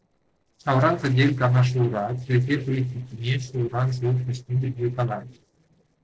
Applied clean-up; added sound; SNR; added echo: neural separator model SepFormer DNS4.